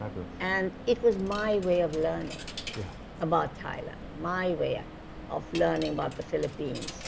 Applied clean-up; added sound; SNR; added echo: none; Coin (dropping); 11 dB; none.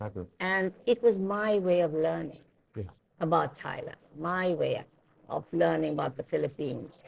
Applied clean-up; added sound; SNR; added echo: neural separator model SepFormer DNS4.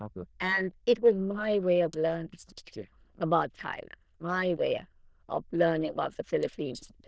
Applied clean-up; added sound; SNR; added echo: neural diffusion model UNIVERSE++.